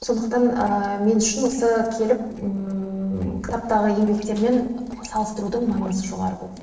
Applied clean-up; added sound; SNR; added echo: neural separator model SepFormer DNS4.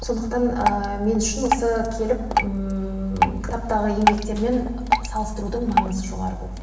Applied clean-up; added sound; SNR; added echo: none; Drip; 3 dB; reverberation time 1.2 s.